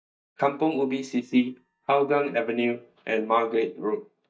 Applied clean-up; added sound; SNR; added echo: neural mask model DeepFilterNet 3.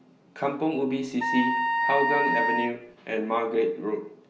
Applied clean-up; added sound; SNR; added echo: none; Wind instrument, woodwind instrument; -1 dB; reverberation time 0.8 s.